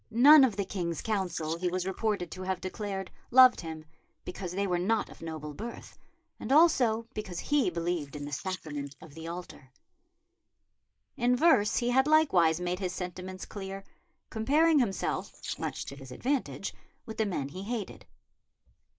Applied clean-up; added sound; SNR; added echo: neural mask model Resemble Enhance denoiser.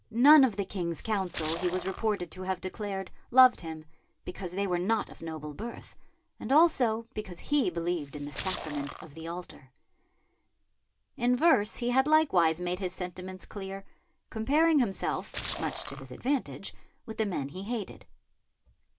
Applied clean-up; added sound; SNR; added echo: none; Splash, splatter; 10 dB; none.